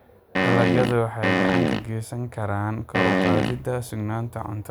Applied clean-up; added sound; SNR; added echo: none; Fart; -4 dB; none.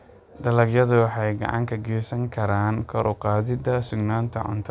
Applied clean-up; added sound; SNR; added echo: none; none; none; none.